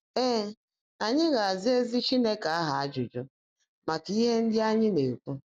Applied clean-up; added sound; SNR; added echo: none; none; none; none.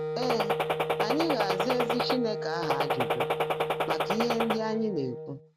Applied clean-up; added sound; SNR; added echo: none; Gunshot, gunfire + Wind instrument, woodwind instrument; -3 dB; none.